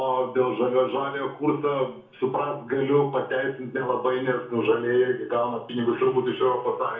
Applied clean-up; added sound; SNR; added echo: none; none; none; reverberation time 0.6 s.